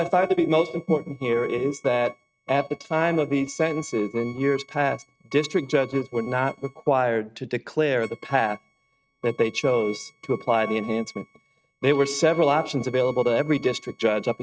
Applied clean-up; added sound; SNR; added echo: neural mask model RNNoise.